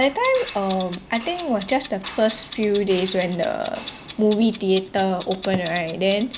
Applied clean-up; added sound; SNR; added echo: none; Clock; 14 dB; none.